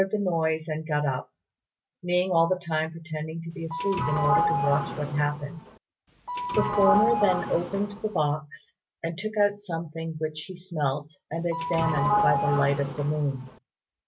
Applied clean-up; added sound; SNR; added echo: none; Sliding door / Doorbell; 1 dB; none.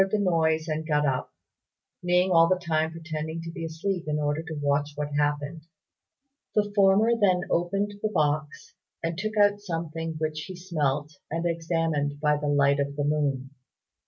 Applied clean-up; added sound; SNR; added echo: none; none; none; none.